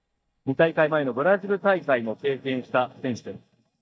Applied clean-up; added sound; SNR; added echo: neural mask model DeepFilterNet 3.